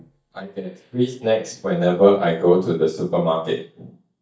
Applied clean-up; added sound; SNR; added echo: neural mask model DeepFilterNet 3.